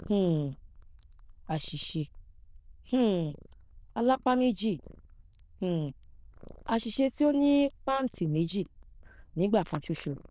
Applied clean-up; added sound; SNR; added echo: neural diffusion model UNIVERSE++.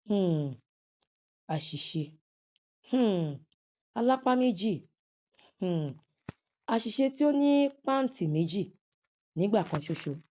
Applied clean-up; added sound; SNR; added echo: none; none; none; none.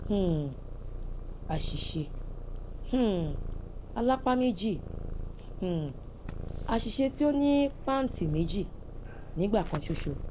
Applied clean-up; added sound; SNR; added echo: none; Purr; 6 dB; none.